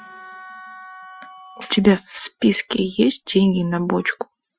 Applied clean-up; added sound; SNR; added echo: classical method Wiener filter.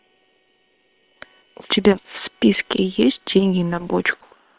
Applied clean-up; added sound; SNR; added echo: neural separator model SepFormer WHAM!.